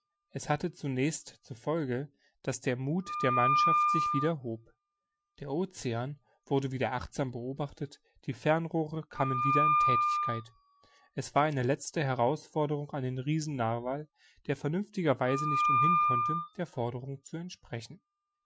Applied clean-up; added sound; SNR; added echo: classical method Wiener filter.